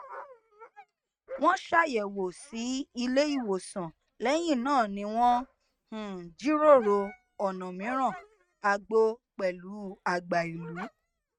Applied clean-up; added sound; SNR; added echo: neural mask model RNNoise.